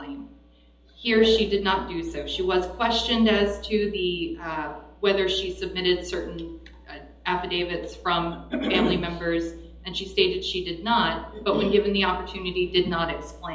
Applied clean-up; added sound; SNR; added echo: none; none; none; reverberation time 1.2 s.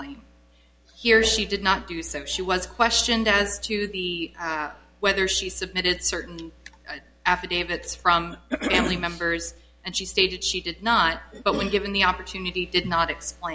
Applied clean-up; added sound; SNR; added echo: none; none; none; none.